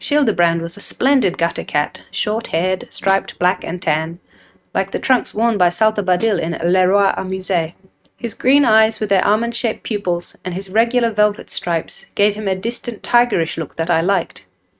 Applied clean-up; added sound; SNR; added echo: neural mask model RNNoise.